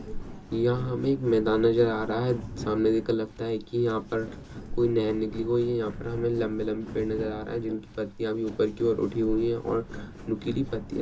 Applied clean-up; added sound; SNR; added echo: none; Walk, footsteps; 11 dB; reverberation time 0.2 s.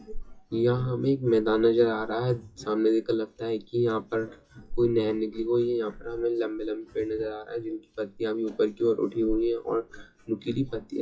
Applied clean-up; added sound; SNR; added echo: classical method WPE with log-MMSE.